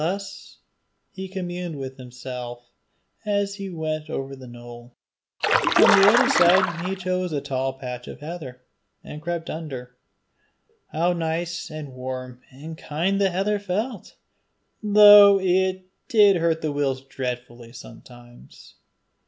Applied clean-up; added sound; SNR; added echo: none; Stream; -4 dB; none.